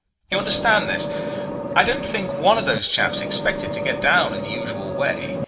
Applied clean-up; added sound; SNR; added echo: none; Vehicle; 4 dB; reverberation time 1.0 s.